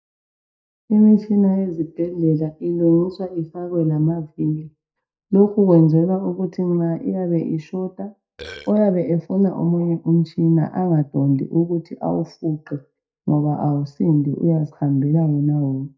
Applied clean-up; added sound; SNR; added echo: neural mask model DeepFilterNet 3.